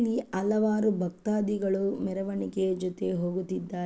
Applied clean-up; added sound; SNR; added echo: none; none; none; none.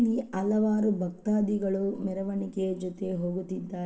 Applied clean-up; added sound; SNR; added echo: none; none; none; reverberation time 1.5 s.